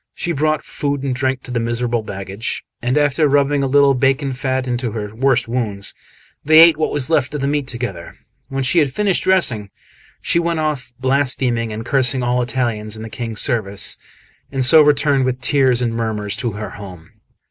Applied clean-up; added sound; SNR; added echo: none; none; none; none.